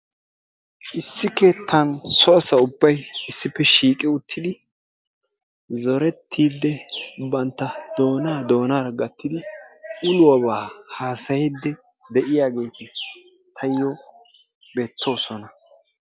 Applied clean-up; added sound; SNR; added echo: none; none; none; none.